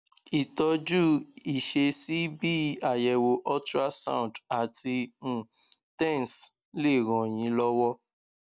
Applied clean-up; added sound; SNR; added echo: none; none; none; none.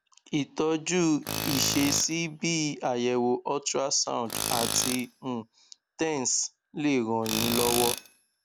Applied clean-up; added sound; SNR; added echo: none; Tools; 7 dB; none.